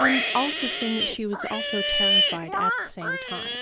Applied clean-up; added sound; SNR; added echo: none; Livestock, farm animals, working animals; -5 dB; none.